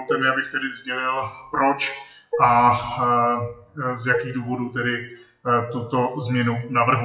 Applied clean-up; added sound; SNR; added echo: classical method WPE with log-MMSE.